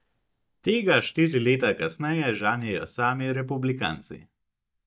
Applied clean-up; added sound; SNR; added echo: neural mask model DeepFilterNet 3.